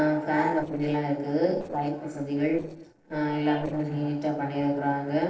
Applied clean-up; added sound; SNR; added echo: neural separator model SepFormer DNS4.